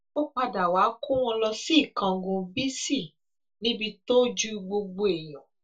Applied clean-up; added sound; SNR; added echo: none; none; none; reverberation time 0.2 s.